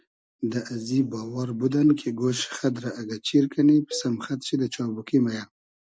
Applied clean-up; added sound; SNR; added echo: none; Cowbell; 20 dB; none.